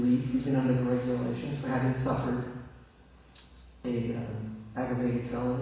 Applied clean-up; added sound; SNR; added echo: none; Rattle (instrument); 9 dB; reverberation time 1.1 s.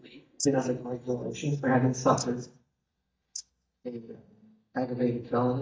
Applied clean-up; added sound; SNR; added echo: neural mask model DeepFilterNet 3.